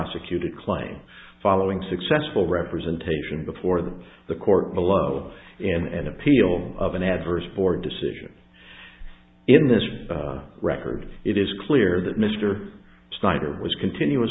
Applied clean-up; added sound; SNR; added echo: none; none; none; none.